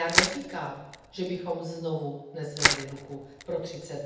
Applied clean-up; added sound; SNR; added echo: none; Crushing; -4 dB; reverberation time 0.8 s.